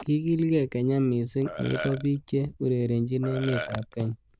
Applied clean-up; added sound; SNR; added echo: neural diffusion model UNIVERSE++.